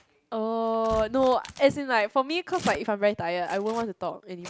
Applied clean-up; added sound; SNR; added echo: none; Tearing; 19 dB; none.